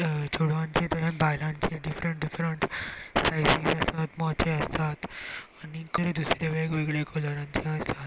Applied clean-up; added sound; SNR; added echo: none; none; none; none.